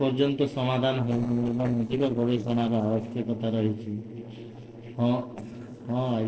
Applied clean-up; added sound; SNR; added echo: neural separator model SepFormer DNS4.